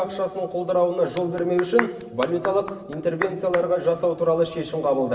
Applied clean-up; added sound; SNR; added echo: none; Clapping; 12 dB; reverberation time 2.6 s.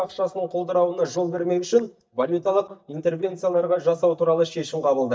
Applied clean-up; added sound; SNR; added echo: neural mask model DeepFilterNet 3.